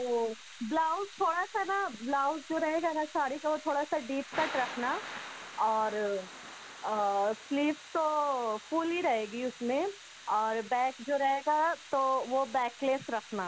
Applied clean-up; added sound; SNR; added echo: none; Thunder / Rain; 15 dB; none.